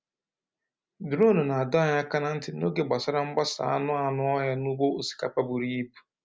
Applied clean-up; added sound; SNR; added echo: none; none; none; none.